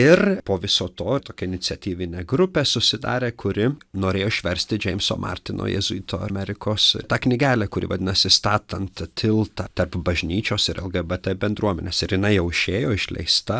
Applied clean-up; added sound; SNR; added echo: none; none; none; none.